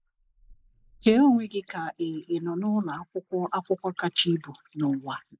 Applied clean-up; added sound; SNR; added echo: neural mask model Resemble Enhance denoiser.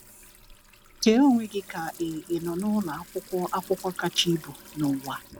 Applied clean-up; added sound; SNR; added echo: none; Sink (filling or washing) / Water tap, faucet; 20 dB; none.